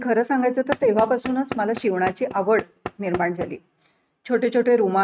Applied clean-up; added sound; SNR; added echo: neural mask model RNNoise.